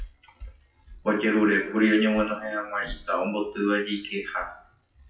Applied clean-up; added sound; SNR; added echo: classical method WPE with log-MMSE.